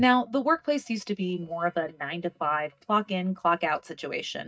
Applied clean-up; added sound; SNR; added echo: neural mask model DeepFilterNet 3.